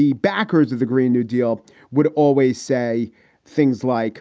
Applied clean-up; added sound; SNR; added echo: none; none; none; none.